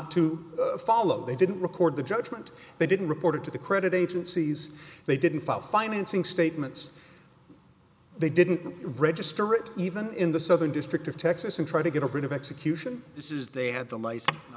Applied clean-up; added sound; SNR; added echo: none; none; none; none.